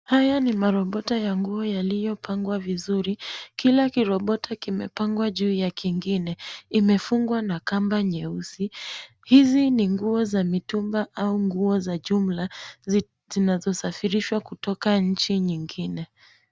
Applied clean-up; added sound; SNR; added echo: none; none; none; none.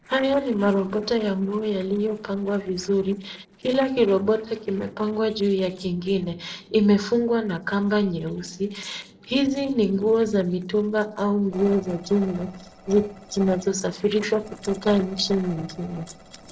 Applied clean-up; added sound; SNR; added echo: neural separator model SepFormer DNS4.